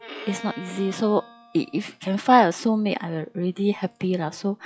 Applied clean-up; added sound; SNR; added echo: classical method log-MMSE.